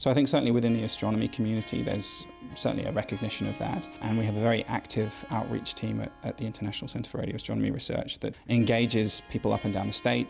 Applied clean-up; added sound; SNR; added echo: none; Harp; 20 dB; none.